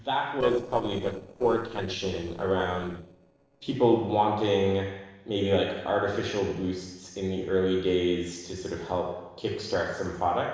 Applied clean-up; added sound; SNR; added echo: neural separator model SepFormer DNS4.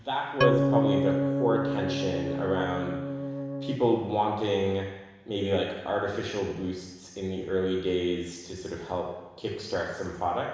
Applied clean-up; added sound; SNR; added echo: none; Organ; -2 dB; reverberation time 1.0 s.